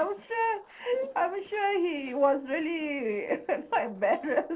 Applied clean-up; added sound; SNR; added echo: neural separator model SepFormer DNS4.